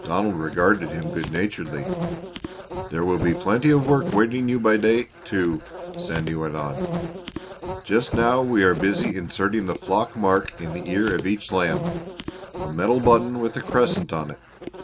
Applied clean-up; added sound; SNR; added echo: none; Insect; 9 dB; none.